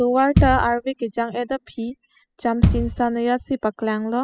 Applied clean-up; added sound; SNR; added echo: classical method spectral subtraction.